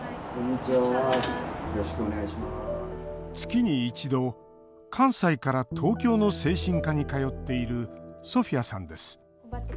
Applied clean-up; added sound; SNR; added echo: none; none; none; none.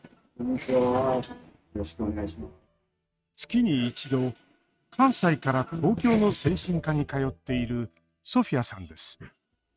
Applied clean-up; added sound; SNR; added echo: neural mask model RNNoise.